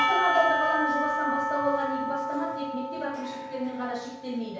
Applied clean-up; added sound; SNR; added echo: none; Church bell / Percussion; -1 dB; reverberation time 0.7 s.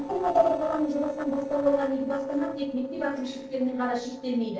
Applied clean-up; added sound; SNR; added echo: neural separator model SepFormer DNS4.